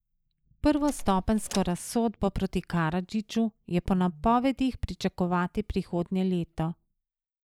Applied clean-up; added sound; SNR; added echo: neural mask model Resemble Enhance denoiser.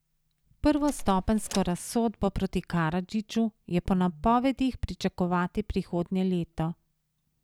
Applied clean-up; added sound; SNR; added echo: none; Door; 10 dB; none.